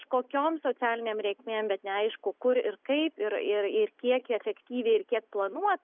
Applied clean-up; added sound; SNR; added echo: none; none; none; none.